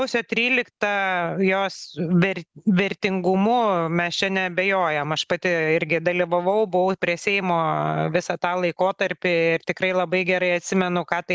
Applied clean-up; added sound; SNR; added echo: none; none; none; none.